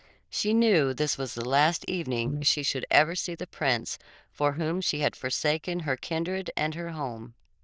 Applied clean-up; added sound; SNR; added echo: neural diffusion model UNIVERSE++.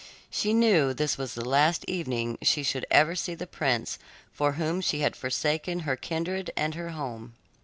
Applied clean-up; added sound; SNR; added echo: none; none; none; none.